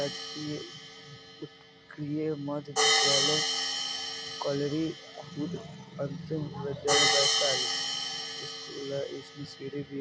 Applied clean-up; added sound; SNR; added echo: none; Hi-hat; -4 dB; none.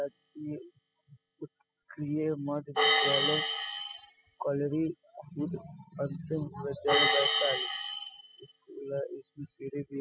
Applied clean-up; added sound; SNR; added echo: classical method spectral subtraction.